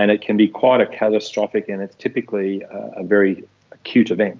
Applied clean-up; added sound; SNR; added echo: none; none; none; none.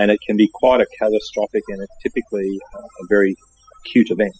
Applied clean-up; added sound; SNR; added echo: classical method spectral subtraction.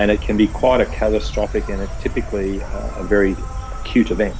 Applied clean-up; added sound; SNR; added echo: none; Insect; 6 dB; none.